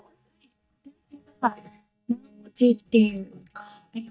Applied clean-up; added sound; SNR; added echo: neural mask model DeepFilterNet 3.